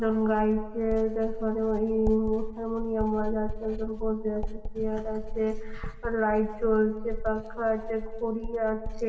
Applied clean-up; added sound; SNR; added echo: none; Writing; 6 dB; reverberation time 2.6 s.